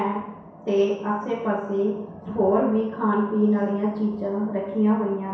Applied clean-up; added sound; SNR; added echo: none; none; none; reverberation time 0.7 s.